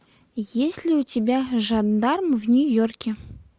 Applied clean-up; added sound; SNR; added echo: none; none; none; none.